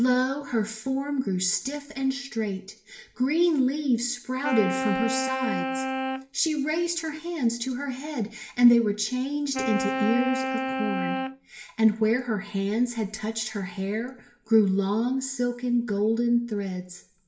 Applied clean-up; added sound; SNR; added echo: none; Wind instrument, woodwind instrument; 4 dB; reverberation time 0.5 s.